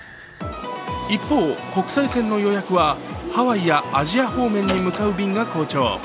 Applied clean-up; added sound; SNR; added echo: none; Door; 9 dB; none.